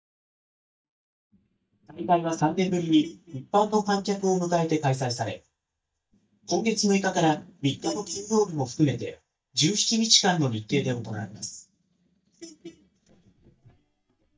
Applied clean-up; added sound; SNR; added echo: neural mask model DeepFilterNet 3.